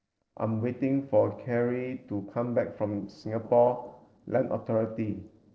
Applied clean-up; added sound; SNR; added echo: neural separator model SepFormer DNS4.